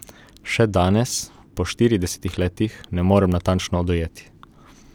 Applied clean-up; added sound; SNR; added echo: none; none; none; none.